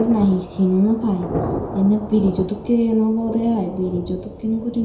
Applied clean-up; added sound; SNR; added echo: none; Thunder; 10 dB; reverberation time 0.7 s.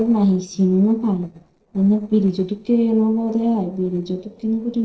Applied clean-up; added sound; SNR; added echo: neural separator model SepFormer DNS4.